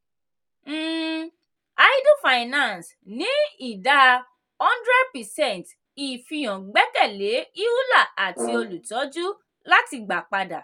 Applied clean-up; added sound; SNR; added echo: none; Brass instrument; 10 dB; none.